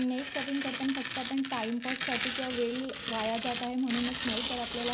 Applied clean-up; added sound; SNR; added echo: none; Tearing; 1 dB; none.